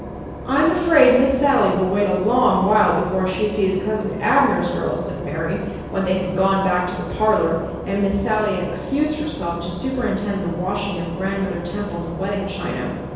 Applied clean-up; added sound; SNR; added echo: none; Engine / Boat, Water vehicle; 11 dB; reverberation time 1.2 s.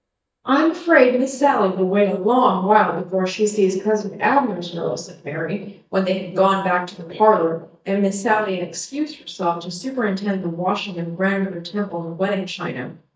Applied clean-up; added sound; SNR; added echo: neural mask model DeepFilterNet 3.